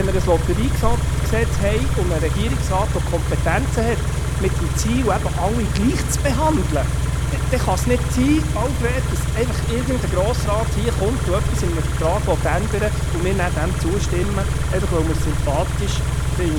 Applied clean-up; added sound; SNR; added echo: none; Idling / Car; -3 dB; none.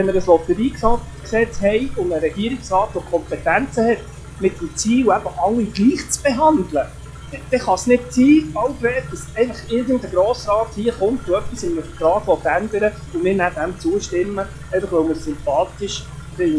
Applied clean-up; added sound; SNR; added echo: classical method log-MMSE.